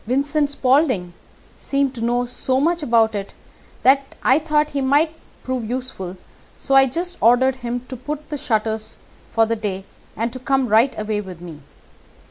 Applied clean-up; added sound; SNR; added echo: none; none; none; none.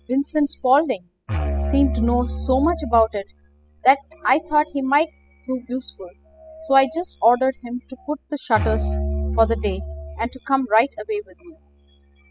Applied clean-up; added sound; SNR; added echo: classical method spectral subtraction.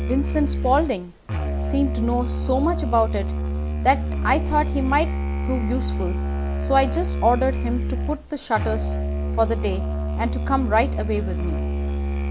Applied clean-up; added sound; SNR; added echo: none; Musical instrument; 0 dB; none.